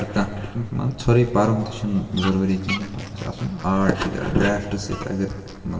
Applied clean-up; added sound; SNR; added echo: none; Fowl; 17 dB; reverberation time 2.6 s.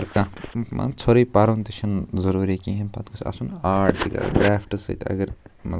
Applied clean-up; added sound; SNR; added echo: none; none; none; none.